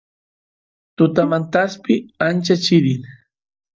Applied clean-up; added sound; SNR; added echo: neural mask model DeepFilterNet 3.